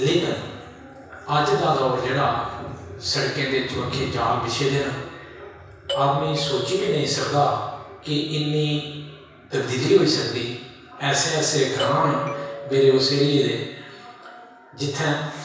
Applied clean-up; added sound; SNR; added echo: none; Doorbell; 9 dB; reverberation time 1.1 s.